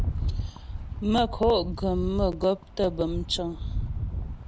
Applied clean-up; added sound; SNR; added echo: none; Rattle; 3 dB; none.